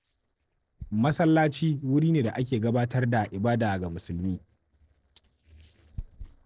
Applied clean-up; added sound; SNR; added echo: neural separator model SepFormer DNS4.